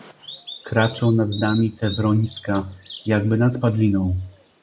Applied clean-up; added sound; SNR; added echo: none; Bird vocalization, bird call, bird song; 16 dB; none.